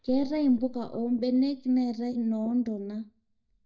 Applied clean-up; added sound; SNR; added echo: neural mask model DeepFilterNet 3.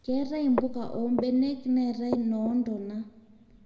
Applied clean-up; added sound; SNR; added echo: none; Walk, footsteps; 11 dB; reverberation time 1.3 s.